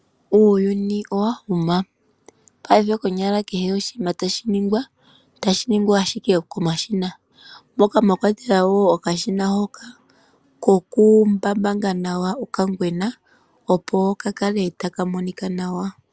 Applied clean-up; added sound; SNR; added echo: none; none; none; none.